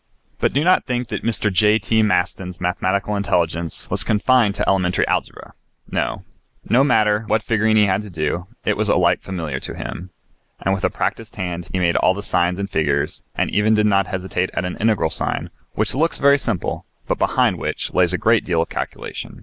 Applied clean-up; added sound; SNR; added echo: none; none; none; none.